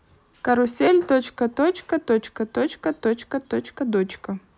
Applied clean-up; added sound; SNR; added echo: none; none; none; none.